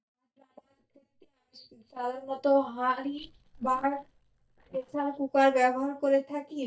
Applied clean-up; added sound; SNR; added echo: neural mask model DeepFilterNet 3.